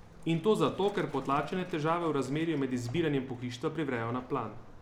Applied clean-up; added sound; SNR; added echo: none; Truck + Waves, surf; 18 dB; none.